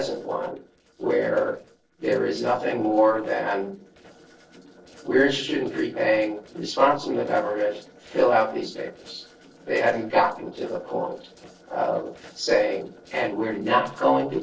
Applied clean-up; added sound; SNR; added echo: neural separator model SepFormer DNS4.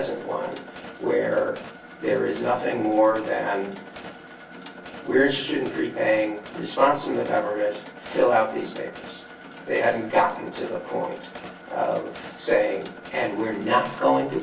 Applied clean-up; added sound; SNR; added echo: none; Mechanisms; 16 dB; reverberation time 0.3 s.